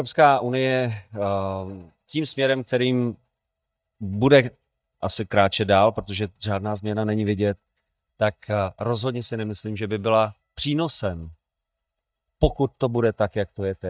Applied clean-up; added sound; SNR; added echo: neural mask model DeepFilterNet 3.